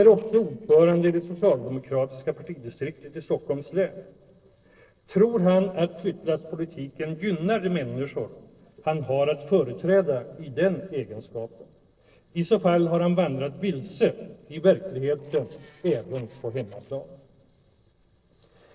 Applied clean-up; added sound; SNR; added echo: neural separator model SepFormer DNS4.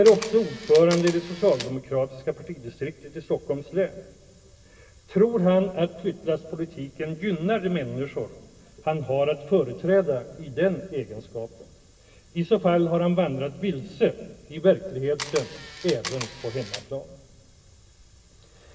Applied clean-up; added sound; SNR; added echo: none; Camera; 11 dB; reverberation time 2.9 s.